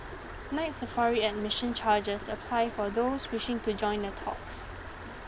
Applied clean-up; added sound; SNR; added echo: none; Stream; 10 dB; none.